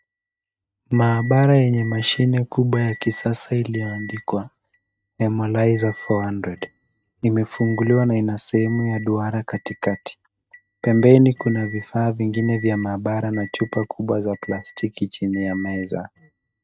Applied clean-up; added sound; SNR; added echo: neural mask model RNNoise.